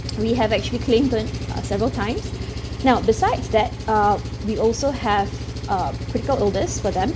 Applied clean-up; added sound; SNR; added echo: none; Engine; 6 dB; none.